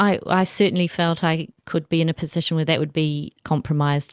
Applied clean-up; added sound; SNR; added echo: none; none; none; none.